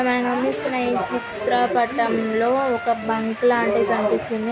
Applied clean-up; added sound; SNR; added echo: none; Brass instrument + Trumpet; 15 dB; none.